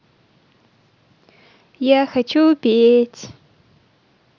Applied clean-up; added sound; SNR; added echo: none; none; none; none.